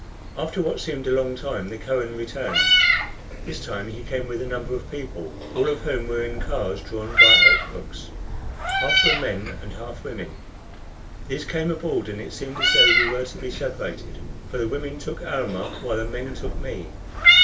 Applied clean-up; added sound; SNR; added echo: none; Meow; -5 dB; reverberation time 0.2 s.